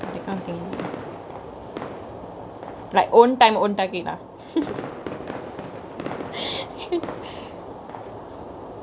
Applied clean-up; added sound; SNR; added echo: none; Fireworks; 13 dB; none.